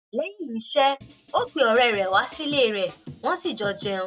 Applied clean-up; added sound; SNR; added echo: none; Drum kit; 19 dB; none.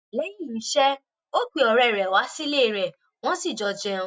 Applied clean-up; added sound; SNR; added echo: none; none; none; none.